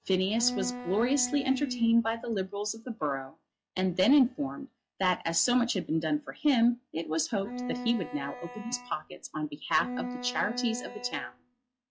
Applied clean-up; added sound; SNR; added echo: classical method log-MMSE.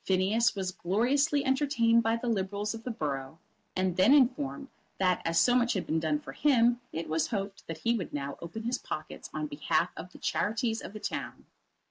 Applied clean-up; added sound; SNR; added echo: neural mask model Resemble Enhance denoiser.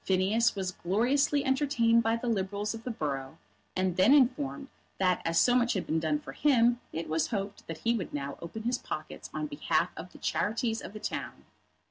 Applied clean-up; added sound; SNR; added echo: none; none; none; none.